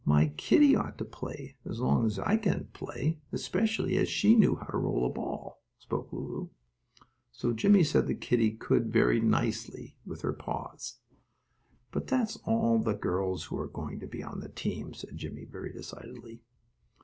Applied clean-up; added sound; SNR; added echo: none; none; none; none.